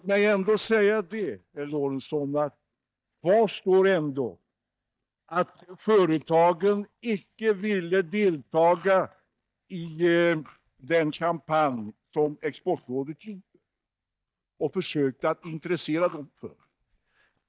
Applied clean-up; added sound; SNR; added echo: neural mask model DeepFilterNet 3.